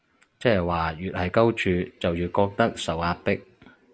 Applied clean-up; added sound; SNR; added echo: none; none; none; none.